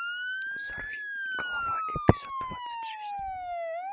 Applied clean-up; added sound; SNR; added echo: classical method spectral subtraction.